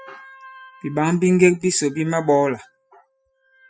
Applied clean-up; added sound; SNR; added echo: classical method spectral subtraction.